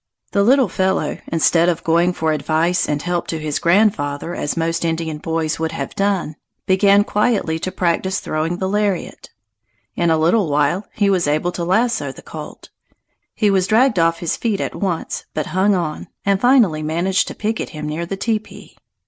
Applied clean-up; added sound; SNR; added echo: none; none; none; none.